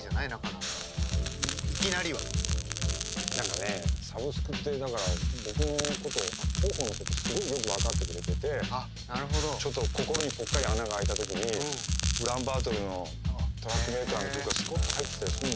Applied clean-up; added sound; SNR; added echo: none; Crackle; 6 dB; none.